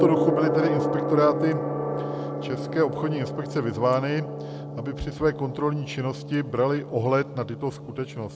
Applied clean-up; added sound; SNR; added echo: none; Gong; 3 dB; none.